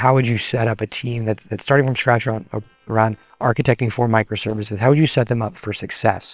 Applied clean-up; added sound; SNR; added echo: neural separator model SepFormer WHAM!.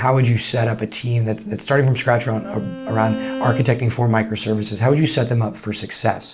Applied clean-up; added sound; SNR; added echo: none; Bowed string instrument; 13 dB; none.